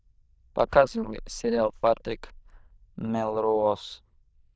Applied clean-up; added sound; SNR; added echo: neural diffusion model UNIVERSE++.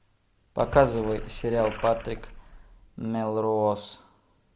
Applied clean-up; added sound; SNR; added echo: none; Splash, splatter; 11 dB; none.